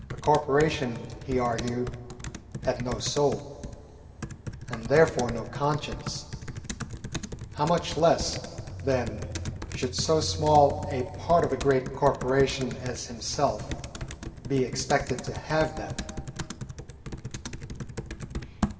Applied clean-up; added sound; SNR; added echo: none; Computer keyboard; 8 dB; reverberation time 2.1 s.